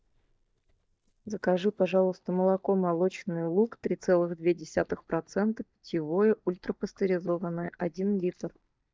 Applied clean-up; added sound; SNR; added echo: neural mask model DeepFilterNet 3.